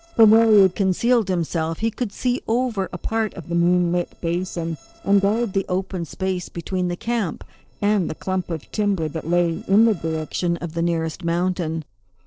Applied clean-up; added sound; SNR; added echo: neural separator model SepFormer DNS4.